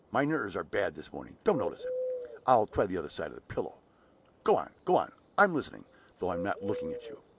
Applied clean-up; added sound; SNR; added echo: none; Bird; 11 dB; none.